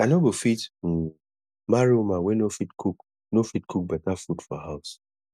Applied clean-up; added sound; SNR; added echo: none; none; none; none.